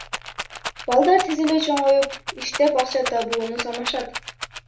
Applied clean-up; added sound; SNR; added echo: none; Rattle; 10 dB; reverberation time 0.3 s.